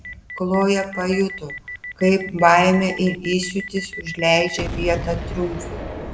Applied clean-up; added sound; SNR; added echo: none; Boom; 11 dB; none.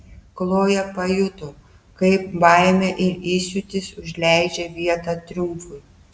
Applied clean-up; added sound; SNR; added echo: none; none; none; none.